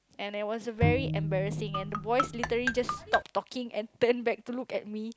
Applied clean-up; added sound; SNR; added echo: none; Marimba, xylophone + Bowed string instrument; 0 dB; none.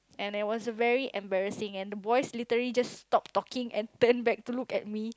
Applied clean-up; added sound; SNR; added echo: none; none; none; none.